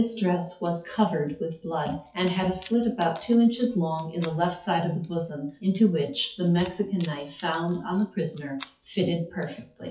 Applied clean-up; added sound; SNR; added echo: classical method WPE with log-MMSE.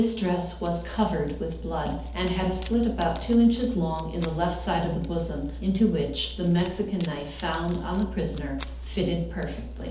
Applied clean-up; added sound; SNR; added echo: none; Wood; 19 dB; reverberation time 2.2 s.